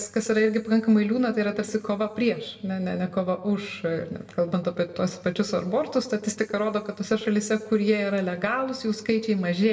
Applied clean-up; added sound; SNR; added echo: none; none; none; reverberation time 1.1 s.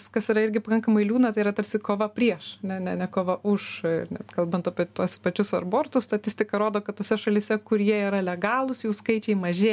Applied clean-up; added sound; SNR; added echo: none; none; none; none.